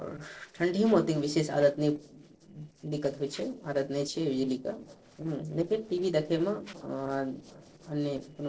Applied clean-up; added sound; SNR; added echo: neural separator model SepFormer DNS4.